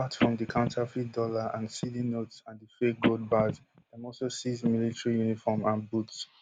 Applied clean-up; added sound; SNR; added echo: none; Telephone; 5 dB; none.